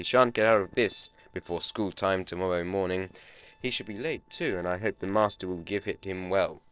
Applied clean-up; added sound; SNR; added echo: neural separator model SepFormer DNS4.